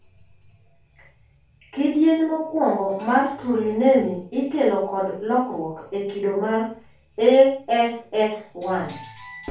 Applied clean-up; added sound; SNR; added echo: none; none; none; reverberation time 0.3 s.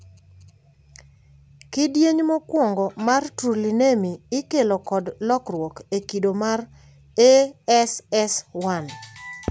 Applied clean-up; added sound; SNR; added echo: none; none; none; none.